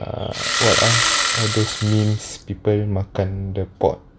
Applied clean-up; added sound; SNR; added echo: none; Engine starting; 0 dB; none.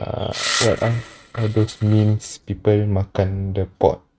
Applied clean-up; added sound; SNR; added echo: neural mask model RNNoise.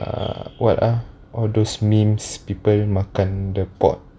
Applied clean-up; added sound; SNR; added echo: none; none; none; none.